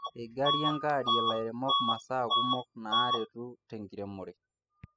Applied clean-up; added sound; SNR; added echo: classical method spectral subtraction.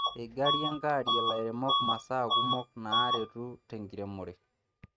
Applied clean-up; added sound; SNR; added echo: neural mask model RNNoise.